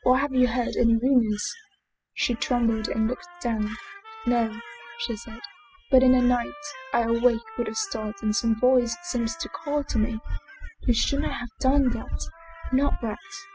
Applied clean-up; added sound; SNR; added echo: classical method spectral subtraction.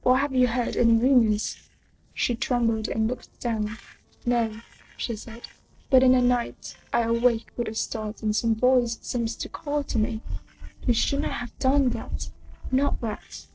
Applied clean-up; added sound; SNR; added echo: neural separator model SepFormer DNS4.